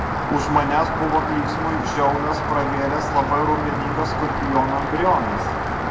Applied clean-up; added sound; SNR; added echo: none; Rain; 1 dB; reverberation time 0.7 s.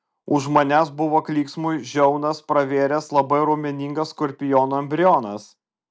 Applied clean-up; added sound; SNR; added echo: none; none; none; none.